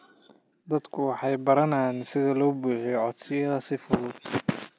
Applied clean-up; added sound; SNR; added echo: none; none; none; none.